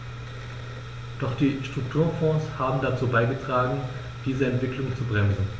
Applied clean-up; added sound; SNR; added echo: none; none; none; none.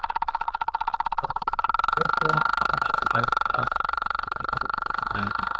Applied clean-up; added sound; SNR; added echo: neural diffusion model UNIVERSE++.